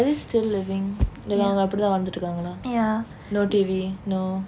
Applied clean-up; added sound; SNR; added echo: none; none; none; none.